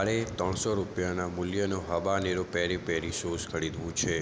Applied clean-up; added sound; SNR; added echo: none; none; none; none.